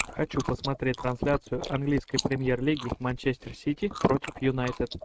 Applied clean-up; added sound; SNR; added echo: neural mask model RNNoise.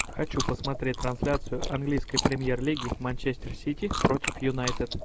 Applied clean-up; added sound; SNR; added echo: none; Chewing, mastication; 5 dB; none.